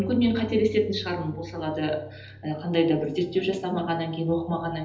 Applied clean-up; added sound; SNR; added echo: none; Keyboard (musical); 16 dB; reverberation time 1.2 s.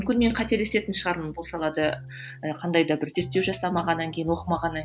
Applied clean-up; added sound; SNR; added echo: none; none; none; none.